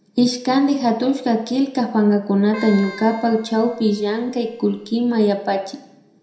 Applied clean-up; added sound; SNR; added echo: none; Keyboard (musical); 19 dB; reverberation time 0.6 s.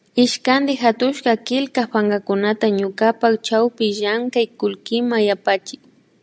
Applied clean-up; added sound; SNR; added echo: none; none; none; none.